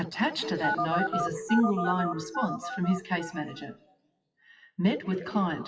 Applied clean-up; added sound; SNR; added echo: classical method WPE with log-MMSE.